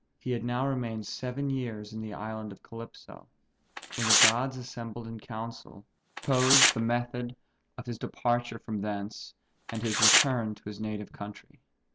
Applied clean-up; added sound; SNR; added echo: none; Tearing; -4 dB; none.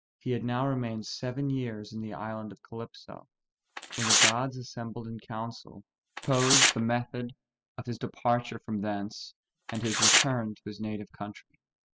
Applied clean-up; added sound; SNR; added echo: classical method spectral subtraction.